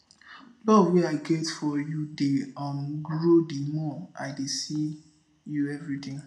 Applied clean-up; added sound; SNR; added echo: none; none; none; reverberation time 0.6 s.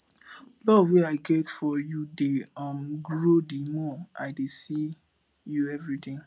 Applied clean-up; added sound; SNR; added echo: none; none; none; none.